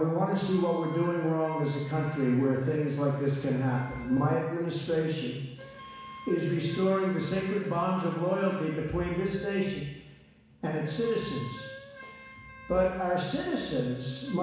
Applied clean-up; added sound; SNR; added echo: none; Wind instrument, woodwind instrument; 18 dB; reverberation time 1.1 s.